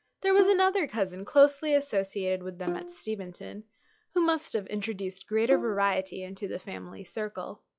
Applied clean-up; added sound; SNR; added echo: classical method log-MMSE.